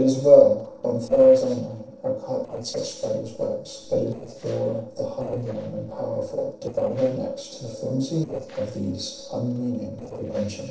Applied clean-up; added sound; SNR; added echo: neural separator model SepFormer DNS4.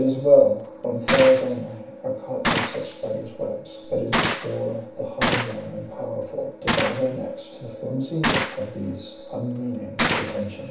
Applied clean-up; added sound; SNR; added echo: none; Gunshot, gunfire; 4 dB; reverberation time 0.7 s.